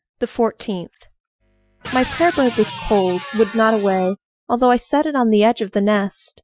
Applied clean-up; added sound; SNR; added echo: classical method Wiener filter.